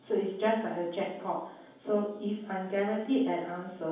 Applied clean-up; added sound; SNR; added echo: none; none; none; reverberation time 0.9 s.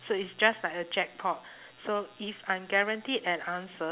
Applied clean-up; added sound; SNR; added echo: none; none; none; none.